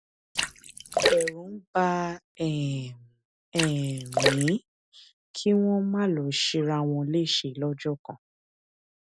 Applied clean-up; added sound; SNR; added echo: none; Splash, splatter; 2 dB; none.